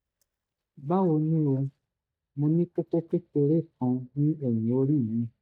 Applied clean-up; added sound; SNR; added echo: neural mask model DeepFilterNet 3.